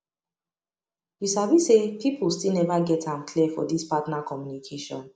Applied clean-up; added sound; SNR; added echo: none; none; none; none.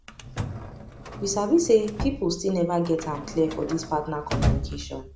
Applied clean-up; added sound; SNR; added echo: none; Drawer open or close; 6 dB; none.